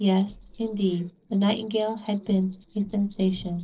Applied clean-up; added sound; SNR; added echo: neural separator model SepFormer DNS4.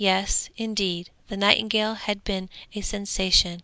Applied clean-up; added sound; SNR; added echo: none; none; none; none.